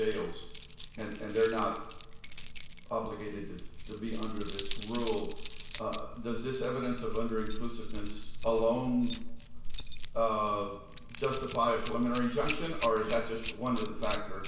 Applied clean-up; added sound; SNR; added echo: none; Keys jangling; -1 dB; reverberation time 0.7 s.